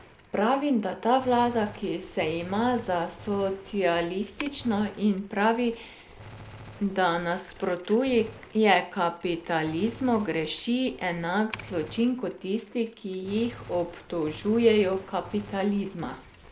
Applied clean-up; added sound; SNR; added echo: none; Gunshot, gunfire + Mechanisms; 19 dB; none.